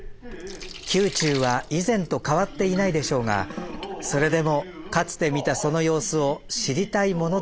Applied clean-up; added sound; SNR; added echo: none; Sink (filling or washing); 15 dB; none.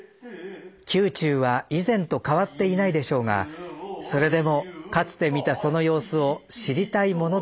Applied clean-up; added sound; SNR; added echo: none; none; none; none.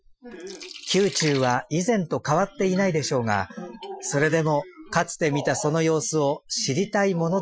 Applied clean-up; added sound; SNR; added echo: classical method Wiener filter.